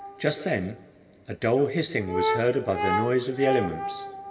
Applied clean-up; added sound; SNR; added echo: none; Brass instrument; 5 dB; reverberation time 1.7 s.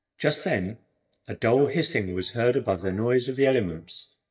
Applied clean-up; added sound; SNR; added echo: neural mask model DeepFilterNet 3.